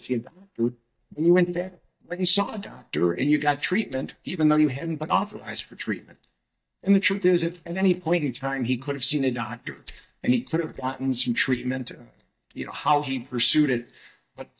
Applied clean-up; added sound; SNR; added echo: neural mask model DeepFilterNet 3.